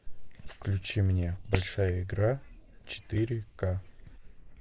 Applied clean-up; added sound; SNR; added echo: neural mask model Resemble Enhance denoiser.